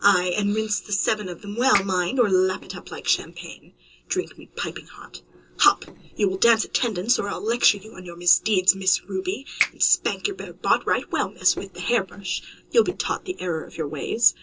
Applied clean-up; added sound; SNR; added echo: neural separator model SepFormer DNS4.